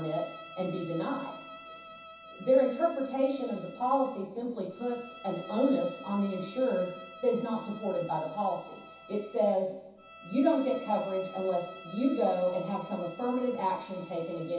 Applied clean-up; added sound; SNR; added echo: none; Bowed string instrument; 17 dB; reverberation time 0.7 s.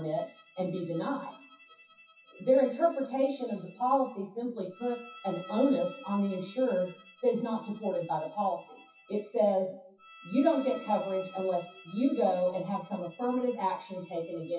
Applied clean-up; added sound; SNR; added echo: classical method WPE with log-MMSE.